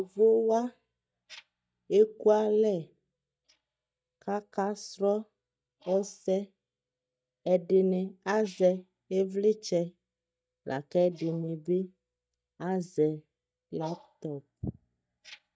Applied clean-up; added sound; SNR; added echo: neural mask model DeepFilterNet 3.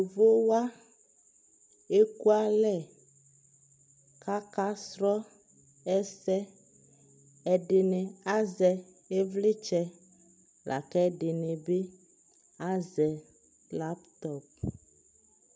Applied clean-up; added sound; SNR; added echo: none; none; none; none.